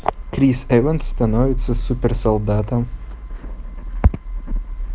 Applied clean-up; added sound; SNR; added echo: none; none; none; none.